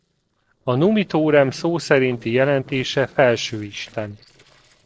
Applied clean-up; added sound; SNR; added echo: neural separator model SepFormer DNS4.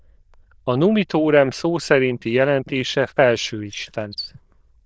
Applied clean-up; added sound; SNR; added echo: neural diffusion model UNIVERSE++.